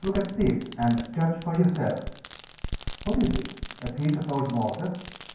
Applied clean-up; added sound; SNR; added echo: none; Fireworks; 9 dB; reverberation time 0.9 s.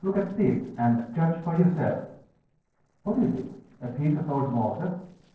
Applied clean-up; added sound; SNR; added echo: neural separator model SepFormer DNS4.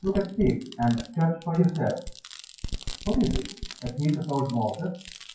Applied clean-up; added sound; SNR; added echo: classical method WPE with log-MMSE.